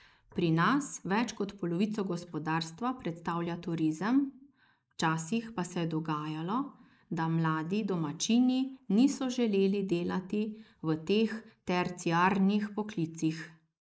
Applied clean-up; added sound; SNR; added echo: neural mask model Resemble Enhance denoiser.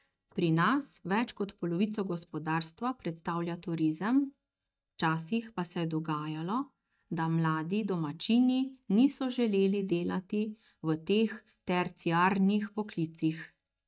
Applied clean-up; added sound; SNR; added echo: neural mask model DeepFilterNet 3.